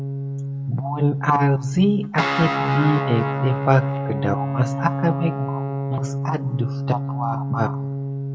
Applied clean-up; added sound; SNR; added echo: none; Guitar; 2 dB; reverberation time 0.6 s.